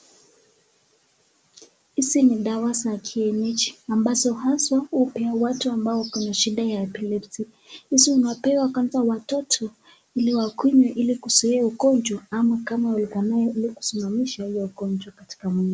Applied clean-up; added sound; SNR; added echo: none; none; none; none.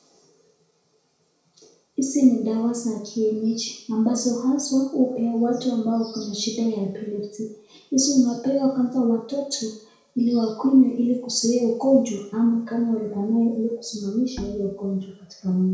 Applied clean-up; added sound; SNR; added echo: none; Bowed string instrument; 17 dB; reverberation time 0.6 s.